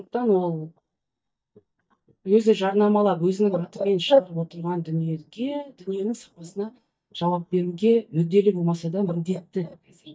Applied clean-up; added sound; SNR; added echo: neural mask model DeepFilterNet 3.